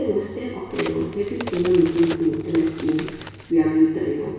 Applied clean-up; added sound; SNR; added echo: none; Crack; 14 dB; reverberation time 1.1 s.